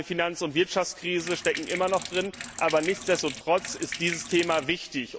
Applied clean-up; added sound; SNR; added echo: none; Sink (filling or washing); 10 dB; none.